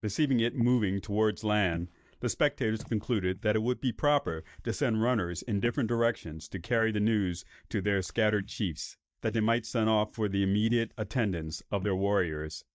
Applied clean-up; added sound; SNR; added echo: neural mask model DeepFilterNet 3.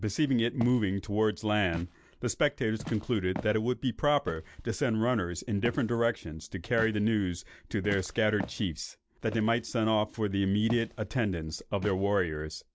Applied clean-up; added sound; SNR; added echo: none; Walk, footsteps; 17 dB; none.